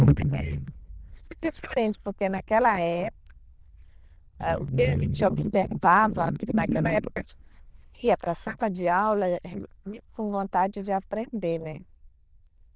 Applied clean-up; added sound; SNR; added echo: neural diffusion model UNIVERSE++.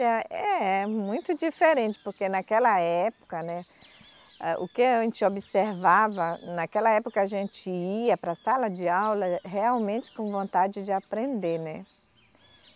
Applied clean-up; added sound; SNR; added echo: none; none; none; none.